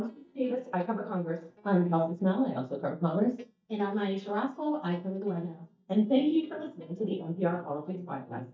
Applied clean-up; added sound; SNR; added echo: neural mask model DeepFilterNet 3.